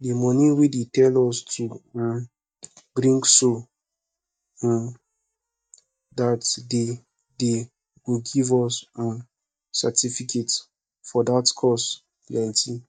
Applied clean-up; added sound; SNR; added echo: neural mask model DeepFilterNet 3.